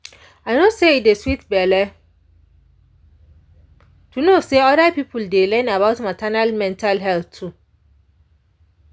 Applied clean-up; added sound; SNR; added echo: none; none; none; none.